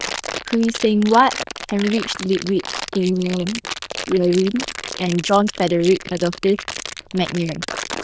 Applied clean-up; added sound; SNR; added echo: neural diffusion model UNIVERSE++.